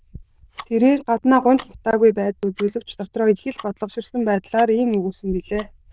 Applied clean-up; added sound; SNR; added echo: neural diffusion model UNIVERSE++.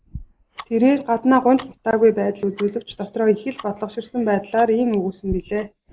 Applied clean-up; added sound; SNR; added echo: neural mask model Resemble Enhance denoiser.